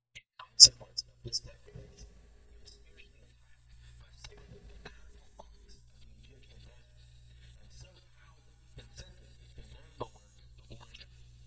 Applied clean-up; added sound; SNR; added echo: neural mask model DeepFilterNet 3.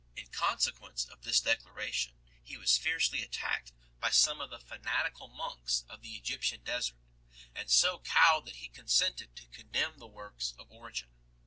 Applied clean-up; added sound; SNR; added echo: none; none; none; none.